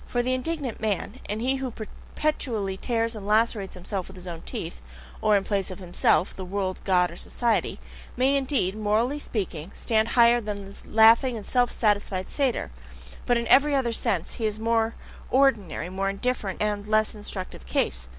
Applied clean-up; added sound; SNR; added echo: none; none; none; none.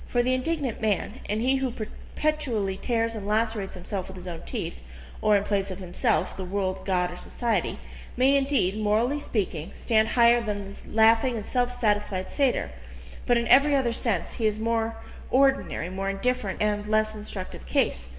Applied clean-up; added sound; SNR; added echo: none; none; none; reverberation time 1.3 s.